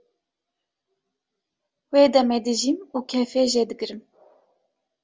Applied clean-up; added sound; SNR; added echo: none; none; none; none.